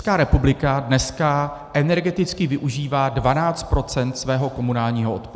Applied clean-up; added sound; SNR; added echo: none; none; none; none.